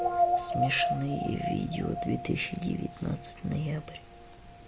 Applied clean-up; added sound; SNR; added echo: none; Guitar; 1 dB; none.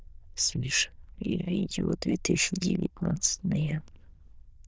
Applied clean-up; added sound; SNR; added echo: neural diffusion model UNIVERSE++.